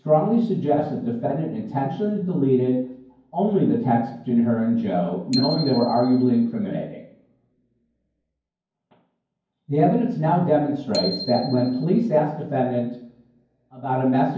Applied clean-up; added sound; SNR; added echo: none; Bicycle bell; 14 dB; reverberation time 0.9 s.